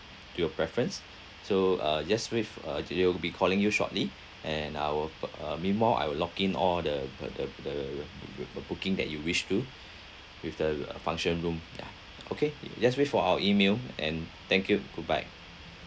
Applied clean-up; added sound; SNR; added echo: none; none; none; none.